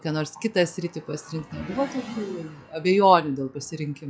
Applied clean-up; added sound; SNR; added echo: classical method log-MMSE.